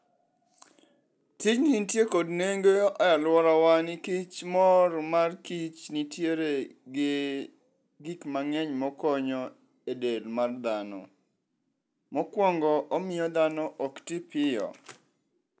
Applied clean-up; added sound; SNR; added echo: none; none; none; none.